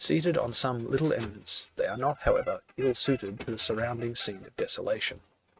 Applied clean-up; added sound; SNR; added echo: neural mask model RNNoise.